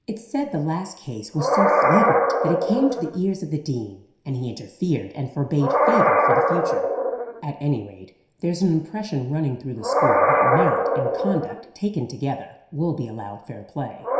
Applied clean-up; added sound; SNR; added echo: none; Animal; -2 dB; reverberation time 0.7 s.